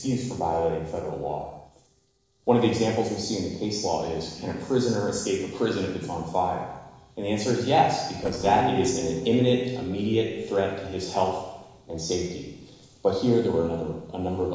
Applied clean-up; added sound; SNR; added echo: neural separator model SepFormer DNS4.